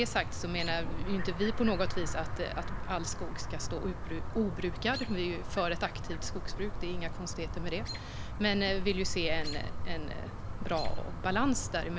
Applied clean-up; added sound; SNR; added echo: none; Chirp, tweet; 0 dB; none.